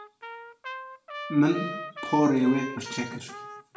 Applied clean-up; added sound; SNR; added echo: none; Trumpet; 11 dB; reverberation time 0.7 s.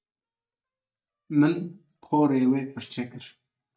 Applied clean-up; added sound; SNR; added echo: neural mask model DeepFilterNet 3.